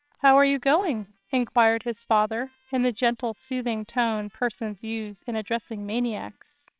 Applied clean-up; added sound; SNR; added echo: neural separator model SepFormer WHAMR!.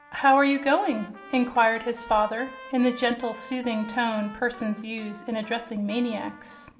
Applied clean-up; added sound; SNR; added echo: none; Trumpet; 19 dB; reverberation time 0.7 s.